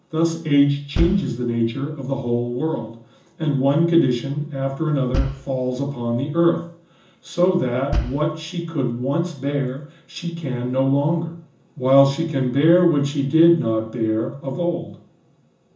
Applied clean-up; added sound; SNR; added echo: none; Bass drum; 6 dB; reverberation time 0.6 s.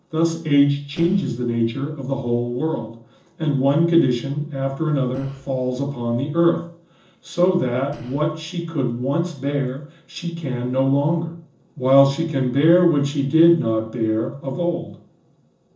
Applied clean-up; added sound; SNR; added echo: neural separator model SepFormer DNS4.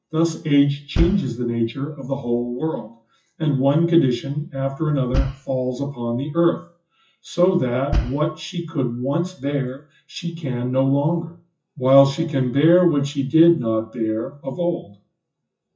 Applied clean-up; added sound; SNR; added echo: classical method WPE with log-MMSE.